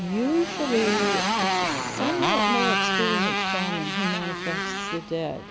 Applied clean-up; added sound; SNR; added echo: none; Motorcycle; -2 dB; none.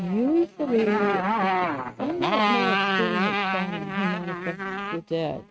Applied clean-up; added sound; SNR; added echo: neural mask model RNNoise.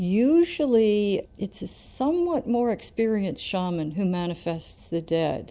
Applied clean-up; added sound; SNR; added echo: none; none; none; none.